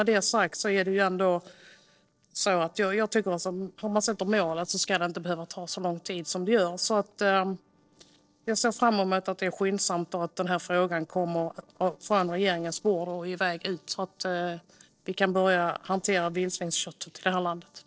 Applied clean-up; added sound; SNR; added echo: neural separator model SepFormer DNS4.